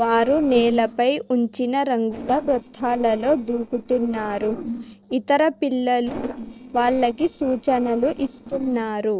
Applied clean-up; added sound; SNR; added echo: neural separator model SepFormer DNS4.